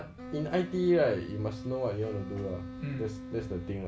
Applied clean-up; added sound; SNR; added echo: none; Wind instrument, woodwind instrument; 11 dB; none.